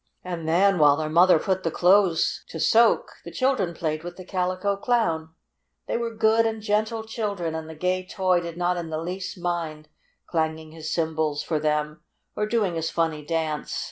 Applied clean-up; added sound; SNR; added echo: none; none; none; none.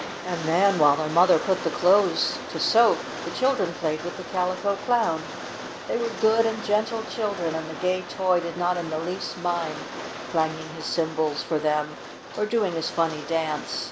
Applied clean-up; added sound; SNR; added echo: none; Rain; 10 dB; none.